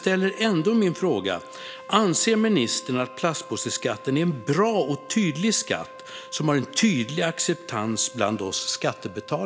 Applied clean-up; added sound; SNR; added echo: none; Wind instrument, woodwind instrument; 19 dB; none.